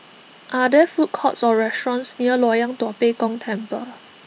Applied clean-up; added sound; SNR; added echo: none; none; none; none.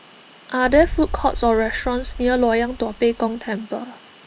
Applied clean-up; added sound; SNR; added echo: none; Boom; 10 dB; none.